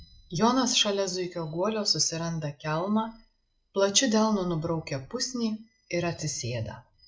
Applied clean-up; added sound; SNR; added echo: none; none; none; none.